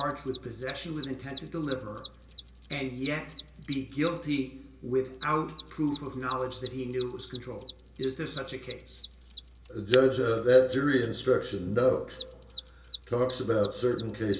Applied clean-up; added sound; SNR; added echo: none; Mechanisms; 18 dB; reverberation time 0.4 s.